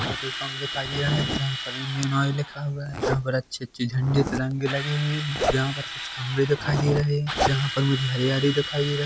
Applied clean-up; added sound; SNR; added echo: none; Zipper (clothing) + Drill; 5 dB; none.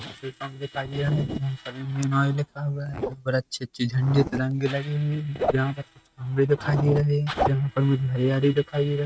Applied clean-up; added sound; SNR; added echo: neural mask model RNNoise.